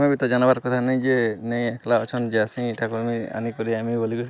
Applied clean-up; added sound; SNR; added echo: none; none; none; none.